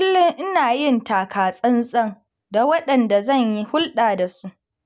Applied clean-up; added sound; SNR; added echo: none; none; none; none.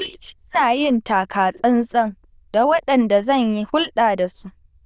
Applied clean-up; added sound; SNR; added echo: neural diffusion model UNIVERSE++.